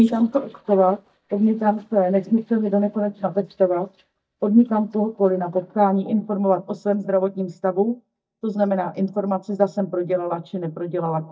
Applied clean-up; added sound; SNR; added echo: neural mask model DeepFilterNet 3.